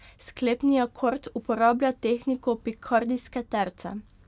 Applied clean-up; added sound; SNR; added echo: none; none; none; none.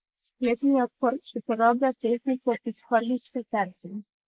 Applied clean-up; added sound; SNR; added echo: neural mask model Resemble Enhance denoiser.